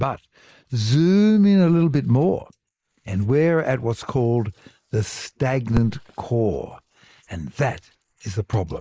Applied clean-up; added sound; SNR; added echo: neural mask model Resemble Enhance denoiser.